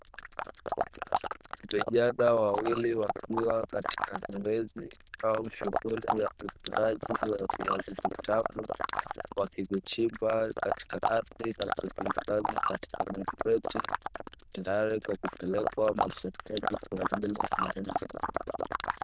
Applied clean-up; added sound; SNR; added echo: neural diffusion model UNIVERSE++.